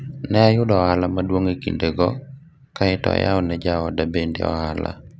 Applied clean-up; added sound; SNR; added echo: none; none; none; none.